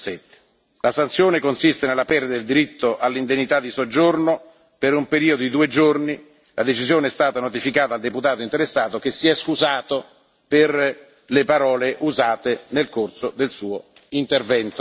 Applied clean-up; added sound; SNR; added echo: none; none; none; none.